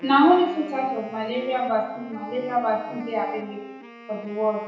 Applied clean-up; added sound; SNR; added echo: none; Wind instrument, woodwind instrument; 17 dB; reverberation time 0.9 s.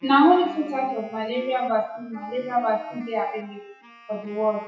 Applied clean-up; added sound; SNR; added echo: classical method WPE with log-MMSE.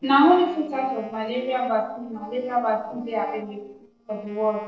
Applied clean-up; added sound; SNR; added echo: neural separator model SepFormer DNS4.